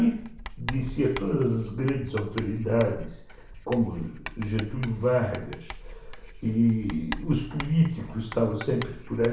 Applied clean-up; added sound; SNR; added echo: none; Writing; 12 dB; reverberation time 0.6 s.